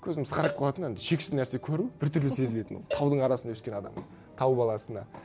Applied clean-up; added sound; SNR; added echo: none; Cowbell; 13 dB; none.